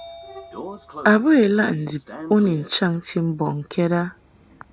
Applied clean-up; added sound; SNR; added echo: none; Sliding door / Train; 18 dB; none.